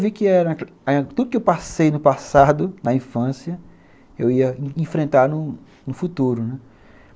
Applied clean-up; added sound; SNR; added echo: none; none; none; none.